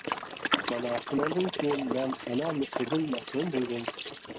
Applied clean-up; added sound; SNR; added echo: neural mask model RNNoise.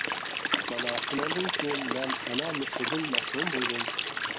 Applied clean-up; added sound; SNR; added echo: none; Stream; -4 dB; none.